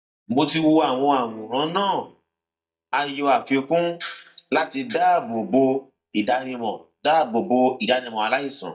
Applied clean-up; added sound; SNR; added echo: neural mask model DeepFilterNet 3.